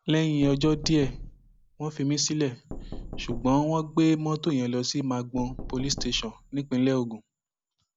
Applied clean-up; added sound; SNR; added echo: none; Knock; 12 dB; none.